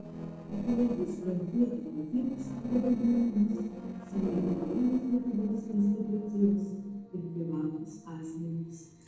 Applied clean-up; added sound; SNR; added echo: neural separator model SepFormer DNS4.